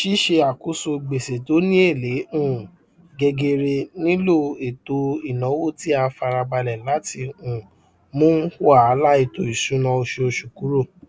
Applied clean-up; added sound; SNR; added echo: none; none; none; none.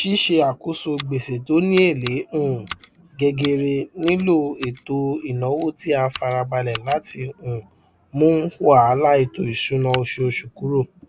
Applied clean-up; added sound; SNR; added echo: none; Scissors; 16 dB; none.